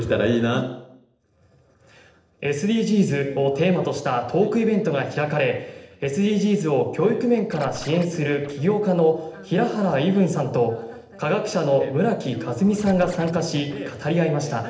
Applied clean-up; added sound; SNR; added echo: neural separator model SepFormer DNS4.